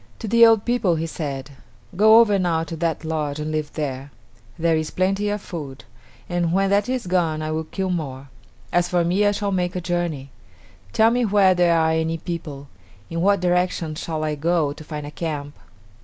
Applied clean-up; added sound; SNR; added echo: none; none; none; none.